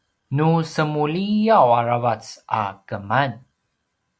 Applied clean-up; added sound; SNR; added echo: none; none; none; none.